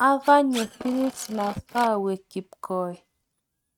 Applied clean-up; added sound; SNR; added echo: neural mask model RNNoise.